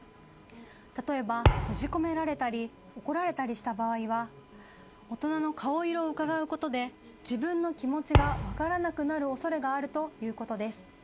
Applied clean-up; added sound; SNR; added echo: none; Thump, thud; -1 dB; none.